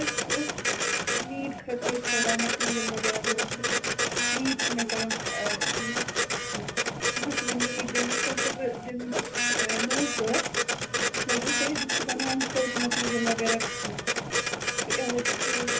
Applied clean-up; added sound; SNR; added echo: none; Printer; -5 dB; reverberation time 0.3 s.